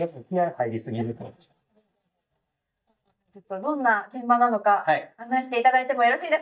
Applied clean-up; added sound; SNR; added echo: neural mask model DeepFilterNet 3.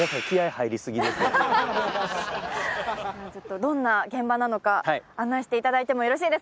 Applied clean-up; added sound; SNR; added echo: none; none; none; none.